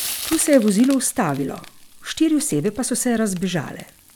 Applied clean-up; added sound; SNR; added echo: none; Frying (food); 14 dB; none.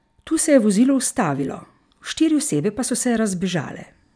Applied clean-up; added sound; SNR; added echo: none; none; none; none.